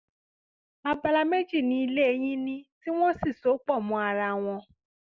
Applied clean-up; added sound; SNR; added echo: none; none; none; none.